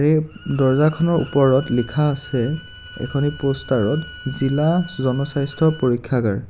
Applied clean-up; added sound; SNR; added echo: none; Bowed string instrument; 20 dB; none.